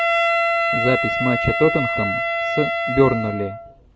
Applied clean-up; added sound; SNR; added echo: none; Wind instrument, woodwind instrument; -1 dB; none.